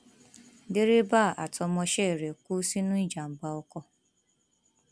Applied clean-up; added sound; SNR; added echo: none; none; none; none.